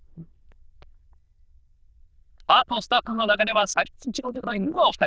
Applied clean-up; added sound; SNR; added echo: neural diffusion model UNIVERSE++.